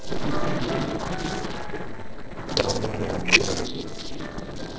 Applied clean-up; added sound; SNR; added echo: neural separator model SepFormer DNS4.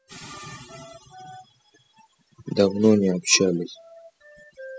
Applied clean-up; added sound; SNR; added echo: classical method spectral subtraction.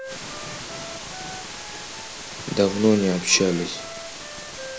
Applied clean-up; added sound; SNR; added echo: none; Wind instrument, woodwind instrument; 16 dB; none.